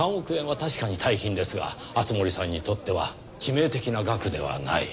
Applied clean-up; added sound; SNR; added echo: none; none; none; none.